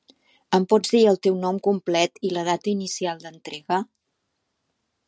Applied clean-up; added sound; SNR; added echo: none; none; none; none.